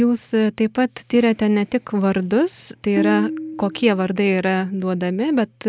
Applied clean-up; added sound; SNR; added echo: none; Tabla; 8 dB; none.